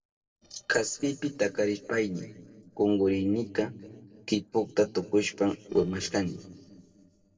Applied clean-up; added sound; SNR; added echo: neural separator model SepFormer DNS4.